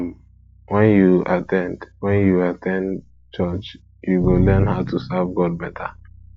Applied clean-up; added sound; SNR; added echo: classical method log-MMSE.